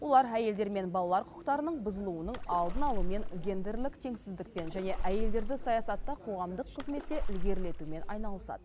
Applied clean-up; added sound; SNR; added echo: none; Splash, splatter; -2 dB; none.